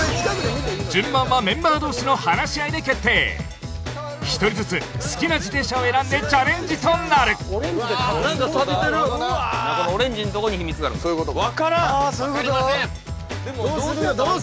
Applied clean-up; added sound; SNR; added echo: none; none; none; none.